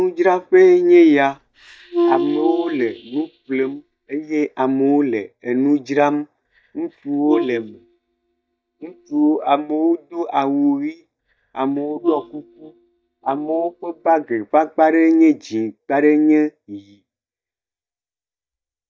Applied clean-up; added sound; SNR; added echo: neural mask model DeepFilterNet 3.